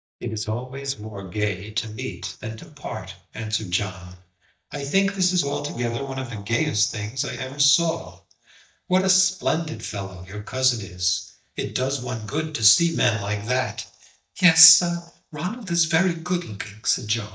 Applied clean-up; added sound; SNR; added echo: neural mask model DeepFilterNet 3.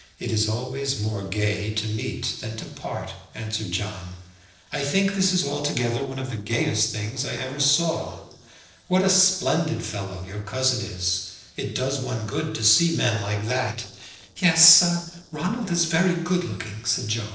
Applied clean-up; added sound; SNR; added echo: neural separator model SepFormer DNS4.